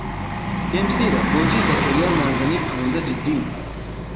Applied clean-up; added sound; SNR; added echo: none; Bus; -1 dB; none.